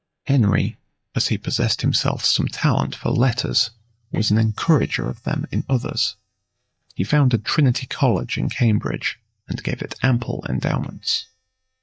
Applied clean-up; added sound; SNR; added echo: neural mask model DeepFilterNet 3.